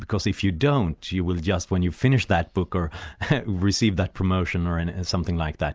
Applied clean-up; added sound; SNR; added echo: none; none; none; none.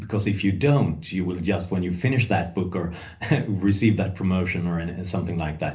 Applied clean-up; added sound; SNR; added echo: none; none; none; reverberation time 0.3 s.